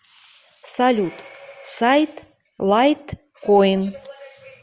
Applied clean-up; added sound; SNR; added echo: none; none; none; none.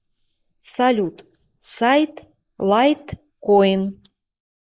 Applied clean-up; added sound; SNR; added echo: neural mask model Resemble Enhance denoiser.